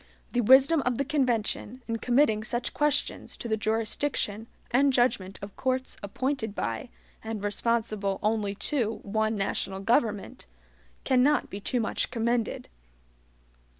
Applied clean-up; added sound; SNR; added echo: none; none; none; none.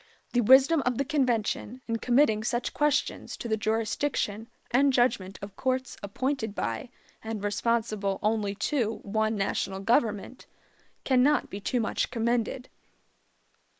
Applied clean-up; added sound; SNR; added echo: neural mask model Resemble Enhance denoiser.